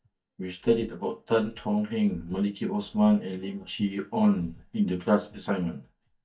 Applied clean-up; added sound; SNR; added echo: neural mask model DeepFilterNet 3.